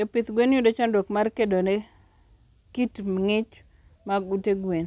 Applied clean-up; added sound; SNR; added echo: none; none; none; none.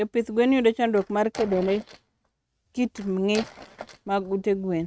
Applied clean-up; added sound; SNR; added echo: neural mask model RNNoise.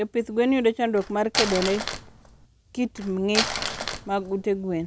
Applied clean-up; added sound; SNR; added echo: none; Crumpling, crinkling; 5 dB; none.